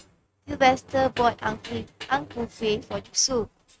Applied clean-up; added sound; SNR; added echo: neural mask model RNNoise.